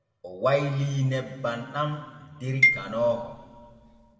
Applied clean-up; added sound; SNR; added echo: none; Marimba, xylophone; -1 dB; reverberation time 1.8 s.